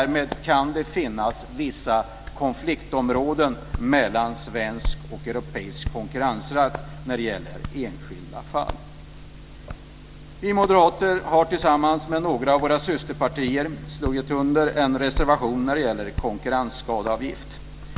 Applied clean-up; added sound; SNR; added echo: none; Hands; 12 dB; none.